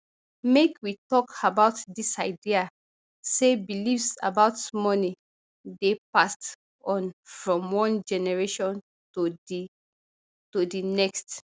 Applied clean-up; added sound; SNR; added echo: none; none; none; none.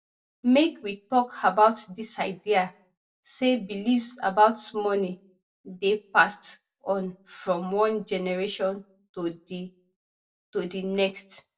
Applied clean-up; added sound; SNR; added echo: none; none; none; reverberation time 0.1 s.